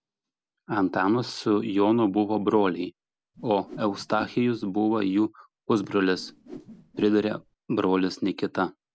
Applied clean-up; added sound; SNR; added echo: none; Whoosh, swoosh, swish; 17 dB; none.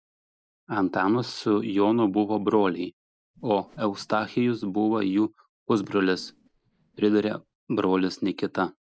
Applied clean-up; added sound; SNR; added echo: neural mask model DeepFilterNet 3.